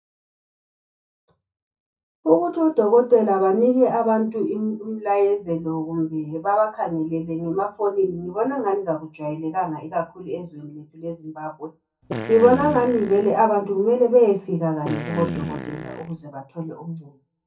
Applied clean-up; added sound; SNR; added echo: none; Fart; 8 dB; reverberation time 0.3 s.